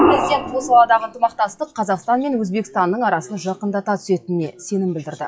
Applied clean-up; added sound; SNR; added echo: classical method WPE with log-MMSE.